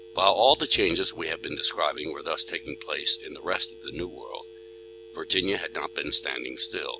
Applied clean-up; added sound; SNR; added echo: none; Telephone; 18 dB; none.